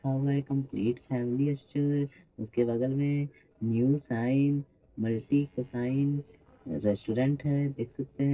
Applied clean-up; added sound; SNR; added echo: neural separator model SepFormer DNS4.